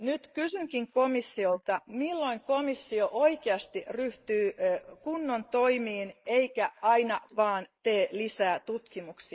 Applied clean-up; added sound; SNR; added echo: neural mask model Resemble Enhance denoiser.